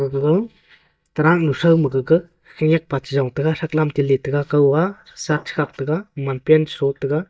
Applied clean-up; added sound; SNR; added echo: neural mask model DeepFilterNet 3.